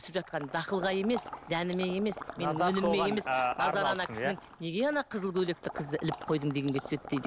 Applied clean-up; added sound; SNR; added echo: none; Water / Liquid; 13 dB; none.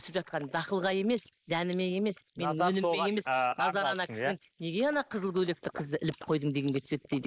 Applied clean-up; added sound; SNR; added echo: neural mask model Resemble Enhance denoiser.